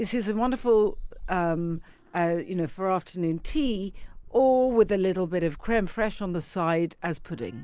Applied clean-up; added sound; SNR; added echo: none; Meow / Purr; 13 dB; none.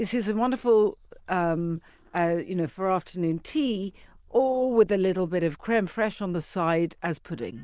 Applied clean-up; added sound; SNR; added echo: neural diffusion model UNIVERSE++.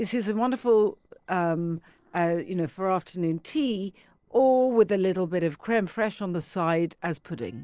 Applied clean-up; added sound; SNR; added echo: neural separator model SepFormer DNS4.